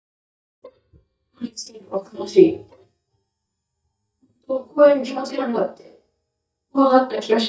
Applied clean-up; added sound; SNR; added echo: neural mask model DeepFilterNet 3.